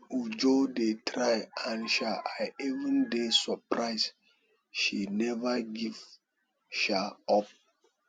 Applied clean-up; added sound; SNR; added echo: none; none; none; none.